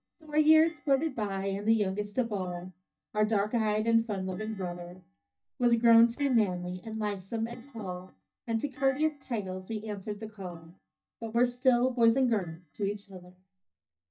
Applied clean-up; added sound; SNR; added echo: neural mask model DeepFilterNet 3.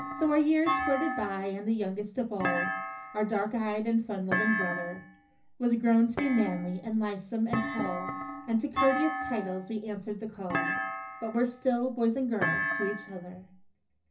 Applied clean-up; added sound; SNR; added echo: none; Thump, thud; 5 dB; reverberation time 0.4 s.